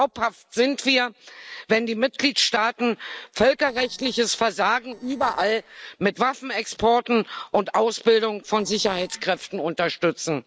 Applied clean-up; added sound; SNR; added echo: neural separator model SepFormer DNS4.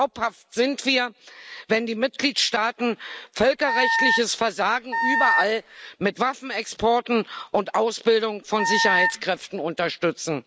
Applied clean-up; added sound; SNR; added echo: none; Wind instrument, woodwind instrument; -1 dB; none.